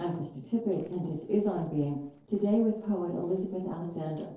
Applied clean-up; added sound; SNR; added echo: neural separator model SepFormer DNS4.